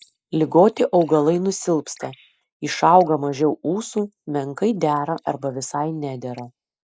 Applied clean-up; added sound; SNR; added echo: neural mask model Resemble Enhance denoiser.